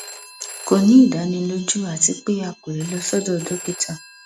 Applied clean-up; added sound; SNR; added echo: none; Telephone; 17 dB; none.